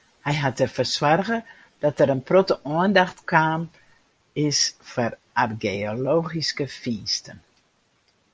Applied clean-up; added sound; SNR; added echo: none; none; none; none.